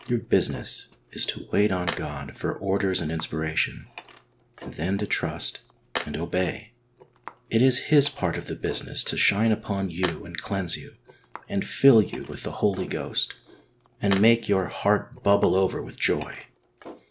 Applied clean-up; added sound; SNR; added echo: none; Tools; 16 dB; none.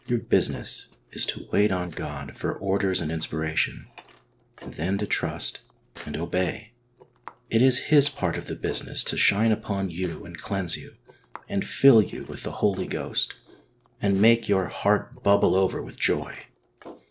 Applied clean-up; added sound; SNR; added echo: neural separator model SepFormer DNS4.